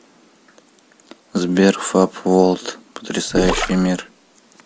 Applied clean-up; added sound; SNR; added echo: none; Gurgling; 5 dB; none.